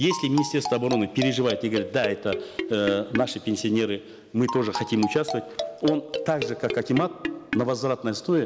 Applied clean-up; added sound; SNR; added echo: none; Marimba, xylophone; 8 dB; none.